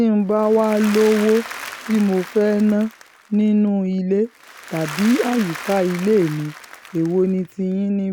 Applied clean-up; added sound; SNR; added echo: none; Applause / Crowd; 16 dB; none.